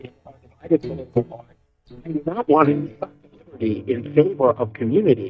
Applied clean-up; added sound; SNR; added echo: neural mask model DeepFilterNet 3.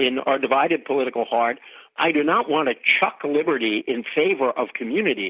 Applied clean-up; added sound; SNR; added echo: none; none; none; none.